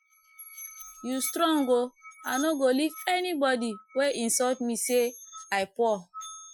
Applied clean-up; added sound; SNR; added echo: classical method Wiener filter.